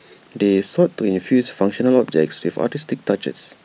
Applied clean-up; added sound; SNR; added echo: none; none; none; none.